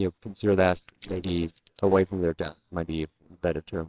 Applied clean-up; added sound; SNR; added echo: neural separator model SepFormer WHAMR!.